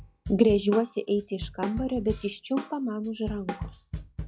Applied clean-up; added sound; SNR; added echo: classical method log-MMSE.